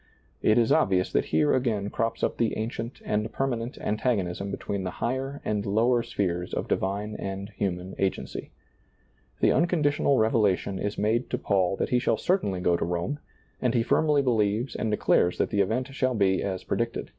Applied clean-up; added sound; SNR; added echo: none; none; none; none.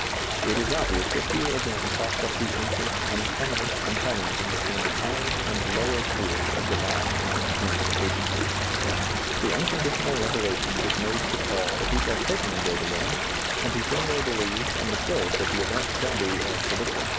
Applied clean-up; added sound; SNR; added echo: none; Stream; -5 dB; none.